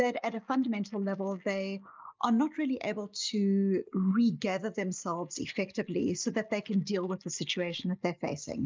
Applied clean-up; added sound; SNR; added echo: neural mask model Resemble Enhance denoiser.